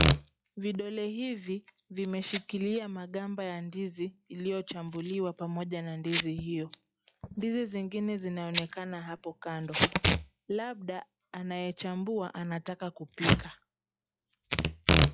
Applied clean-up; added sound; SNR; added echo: classical method log-MMSE.